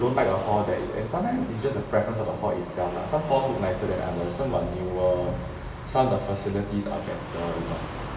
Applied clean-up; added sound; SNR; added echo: none; Waves, surf; 15 dB; reverberation time 0.8 s.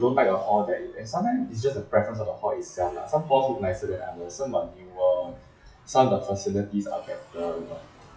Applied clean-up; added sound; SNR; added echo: classical method WPE with log-MMSE.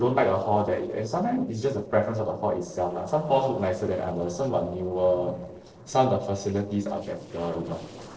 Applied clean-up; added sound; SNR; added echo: neural separator model SepFormer DNS4.